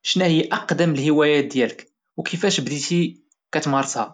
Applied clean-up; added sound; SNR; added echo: none; none; none; none.